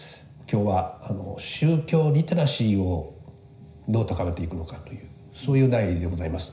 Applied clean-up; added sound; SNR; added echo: none; none; none; reverberation time 0.5 s.